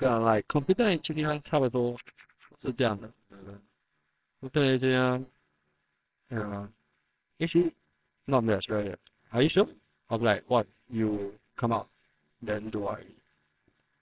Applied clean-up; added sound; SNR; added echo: neural separator model SepFormer WHAMR!.